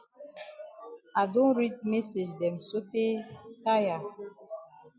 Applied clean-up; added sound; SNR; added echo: none; none; none; none.